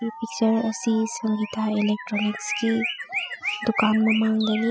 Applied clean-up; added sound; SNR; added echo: classical method spectral subtraction.